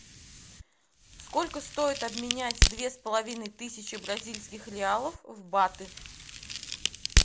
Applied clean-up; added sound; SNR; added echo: none; Crack; -1 dB; none.